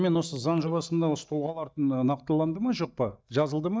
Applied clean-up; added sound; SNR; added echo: neural mask model DeepFilterNet 3.